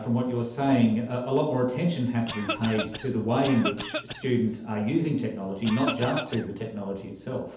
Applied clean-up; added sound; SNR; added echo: none; Cough; 7 dB; reverberation time 2.2 s.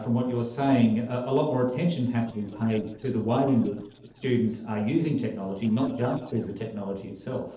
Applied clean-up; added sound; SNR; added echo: neural separator model SepFormer DNS4.